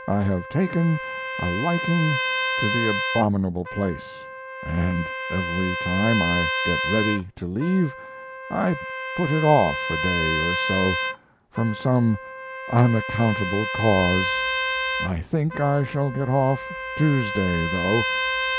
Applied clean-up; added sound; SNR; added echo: none; Trumpet; 4 dB; none.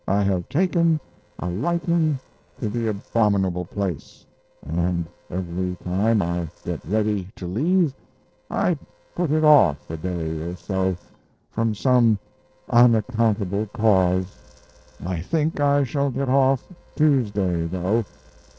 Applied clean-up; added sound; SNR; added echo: neural separator model SepFormer DNS4.